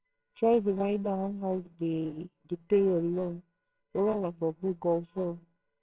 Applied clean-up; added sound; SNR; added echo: neural separator model SepFormer WHAMR!.